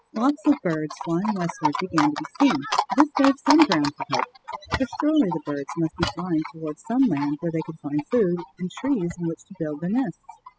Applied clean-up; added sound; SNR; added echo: classical method spectral subtraction.